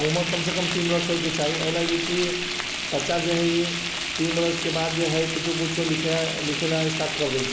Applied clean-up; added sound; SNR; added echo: none; Frying (food); 3 dB; none.